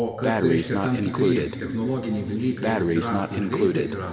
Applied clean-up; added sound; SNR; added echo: none; Breathing; 0 dB; reverberation time 2.1 s.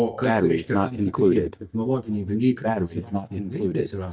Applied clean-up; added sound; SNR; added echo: neural mask model DeepFilterNet 3.